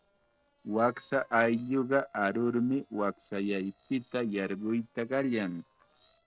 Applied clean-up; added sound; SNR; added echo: neural separator model SepFormer DNS4.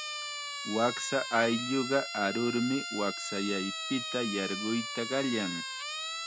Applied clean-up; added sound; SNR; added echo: none; Siren; 5 dB; none.